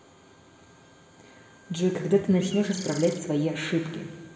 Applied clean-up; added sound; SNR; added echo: none; Bird; 13 dB; reverberation time 2.1 s.